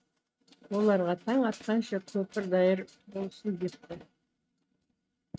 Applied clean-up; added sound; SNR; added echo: neural mask model RNNoise.